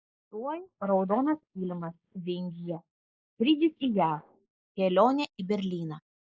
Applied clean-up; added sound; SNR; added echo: neural mask model Resemble Enhance denoiser.